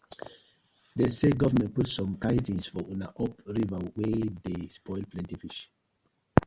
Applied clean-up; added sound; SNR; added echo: none; none; none; none.